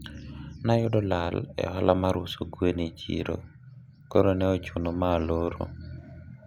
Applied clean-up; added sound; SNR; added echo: none; none; none; none.